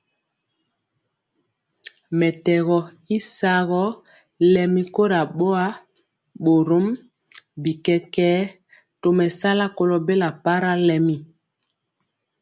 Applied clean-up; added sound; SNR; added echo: none; none; none; none.